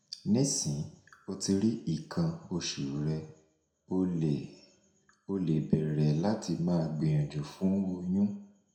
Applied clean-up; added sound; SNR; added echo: none; none; none; reverberation time 0.6 s.